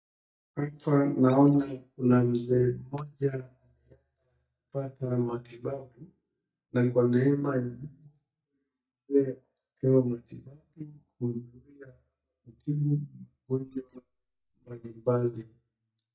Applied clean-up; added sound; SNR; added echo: neural mask model DeepFilterNet 3.